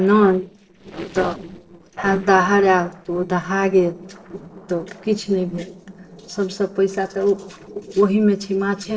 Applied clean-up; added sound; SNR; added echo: neural separator model SepFormer DNS4.